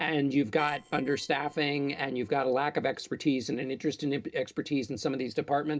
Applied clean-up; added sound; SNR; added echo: neural separator model SepFormer DNS4.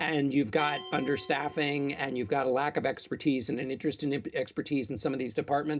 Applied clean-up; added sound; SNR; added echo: none; Glass; 11 dB; reverberation time 0.3 s.